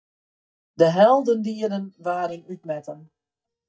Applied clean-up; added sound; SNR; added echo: neural mask model DeepFilterNet 3.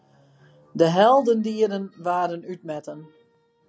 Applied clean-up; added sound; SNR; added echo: none; none; none; none.